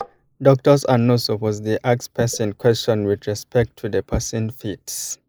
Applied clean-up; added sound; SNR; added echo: neural mask model Resemble Enhance denoiser.